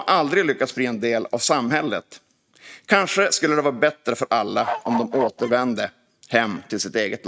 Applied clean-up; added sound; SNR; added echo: neural mask model RNNoise.